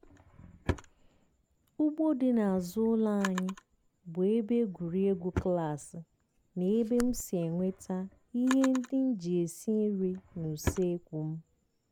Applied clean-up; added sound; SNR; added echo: none; Drawer open or close; 12 dB; none.